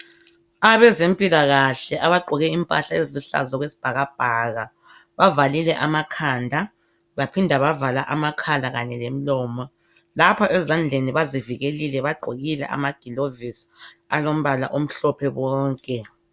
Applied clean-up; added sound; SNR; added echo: none; none; none; none.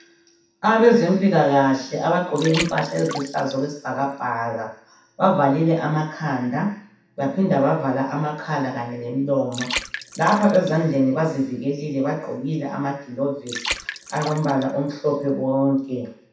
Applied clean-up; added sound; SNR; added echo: none; Water; 14 dB; reverberation time 0.7 s.